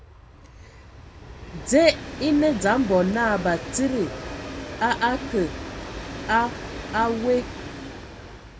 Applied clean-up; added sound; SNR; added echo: none; Train; 10 dB; none.